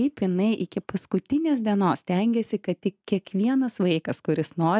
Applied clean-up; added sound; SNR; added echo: none; none; none; none.